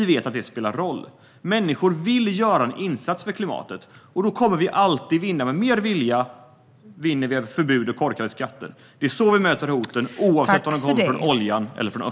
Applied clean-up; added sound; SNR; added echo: none; none; none; none.